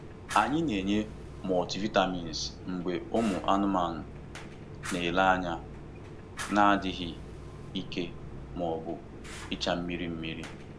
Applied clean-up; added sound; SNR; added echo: none; Fire; 11 dB; none.